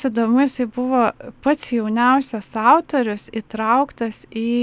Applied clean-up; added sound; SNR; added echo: none; none; none; none.